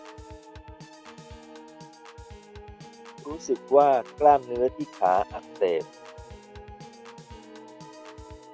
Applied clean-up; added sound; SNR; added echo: none; Piano / Organ; 17 dB; none.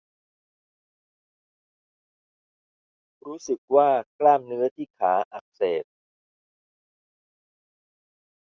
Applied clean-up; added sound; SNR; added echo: none; none; none; none.